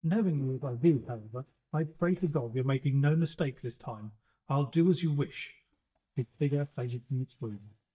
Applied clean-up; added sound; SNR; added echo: neural mask model DeepFilterNet 3.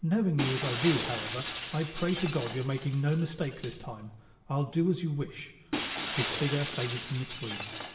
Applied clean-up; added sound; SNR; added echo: none; Shatter; 7 dB; reverberation time 0.9 s.